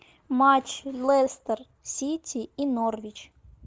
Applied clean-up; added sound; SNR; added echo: none; none; none; none.